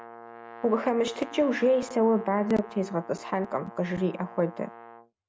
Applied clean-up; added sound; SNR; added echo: none; Brass instrument; 17 dB; none.